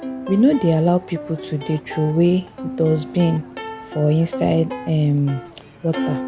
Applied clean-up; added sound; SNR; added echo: none; Plucked string instrument; 11 dB; none.